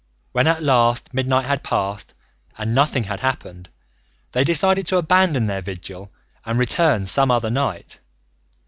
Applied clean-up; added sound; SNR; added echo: none; none; none; none.